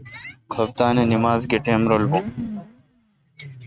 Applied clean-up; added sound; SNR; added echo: neural mask model RNNoise.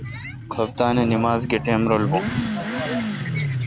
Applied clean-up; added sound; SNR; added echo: none; Motorcycle / Accelerating, revving, vroom; 4 dB; none.